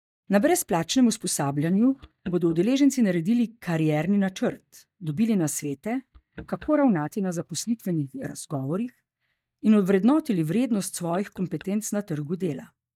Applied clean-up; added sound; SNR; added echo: neural mask model DeepFilterNet 3.